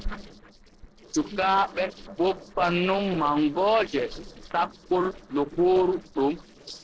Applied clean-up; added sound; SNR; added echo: neural separator model SepFormer DNS4.